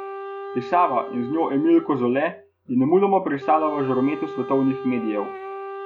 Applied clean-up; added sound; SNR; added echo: none; Wind instrument, woodwind instrument; 12 dB; none.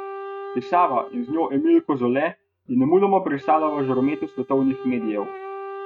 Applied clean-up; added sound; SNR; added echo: neural mask model RNNoise.